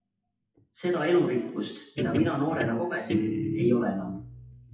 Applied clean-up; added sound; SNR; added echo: classical method WPE with log-MMSE.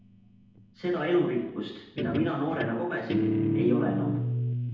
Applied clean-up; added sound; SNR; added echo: none; Guitar; 1 dB; reverberation time 0.9 s.